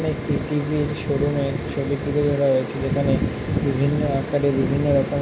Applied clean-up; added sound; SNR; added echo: none; none; none; none.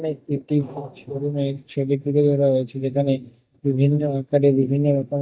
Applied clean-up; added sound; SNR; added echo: neural mask model DeepFilterNet 3.